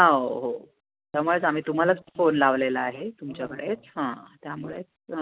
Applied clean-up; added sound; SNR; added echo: none; none; none; none.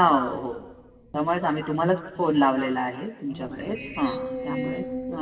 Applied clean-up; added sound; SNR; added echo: none; Screech; 11 dB; reverberation time 1.4 s.